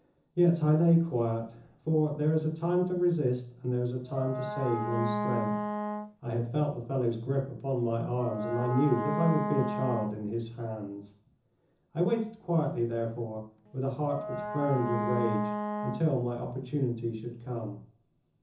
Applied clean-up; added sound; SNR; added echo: none; Wind instrument, woodwind instrument; 5 dB; reverberation time 0.6 s.